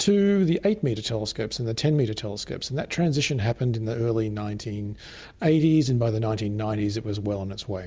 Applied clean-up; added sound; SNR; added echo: none; none; none; none.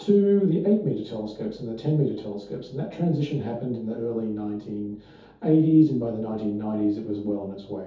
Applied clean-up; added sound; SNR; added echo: none; none; none; reverberation time 0.5 s.